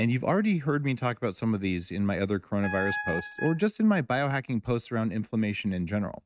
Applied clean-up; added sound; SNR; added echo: neural mask model RNNoise.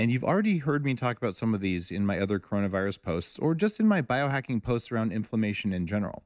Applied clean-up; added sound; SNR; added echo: none; none; none; none.